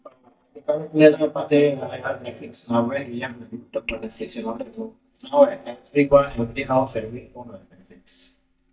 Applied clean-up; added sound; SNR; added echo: neural mask model DeepFilterNet 3.